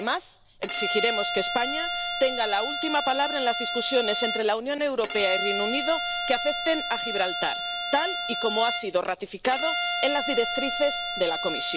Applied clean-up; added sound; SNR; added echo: none; Bowed string instrument; 2 dB; none.